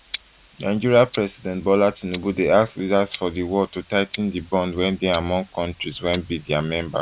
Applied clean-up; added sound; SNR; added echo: none; Tick-tock; 20 dB; none.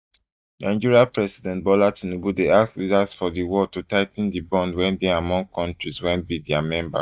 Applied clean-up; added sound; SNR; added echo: neural mask model DeepFilterNet 3.